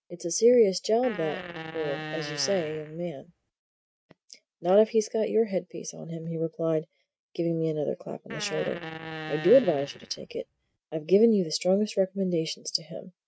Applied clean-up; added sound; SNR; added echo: neural mask model RNNoise.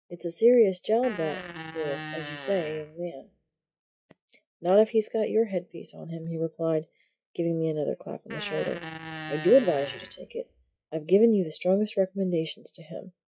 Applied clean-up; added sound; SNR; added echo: classical method log-MMSE.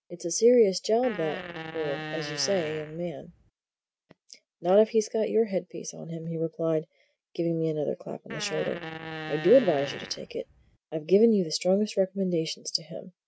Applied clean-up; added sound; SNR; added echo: none; Fart; 11 dB; none.